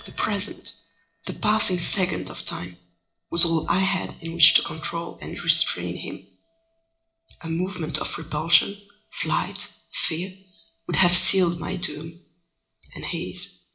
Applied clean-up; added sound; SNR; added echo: neural separator model SepFormer DNS4.